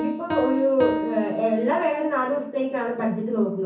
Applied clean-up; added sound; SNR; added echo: none; Piano; 7 dB; reverberation time 0.6 s.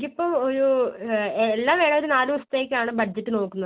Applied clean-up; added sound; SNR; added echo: none; none; none; none.